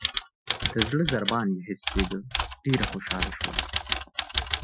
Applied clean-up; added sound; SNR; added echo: classical method Wiener filter.